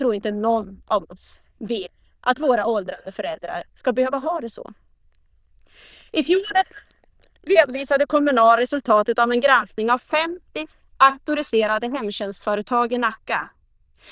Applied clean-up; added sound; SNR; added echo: neural diffusion model UNIVERSE++.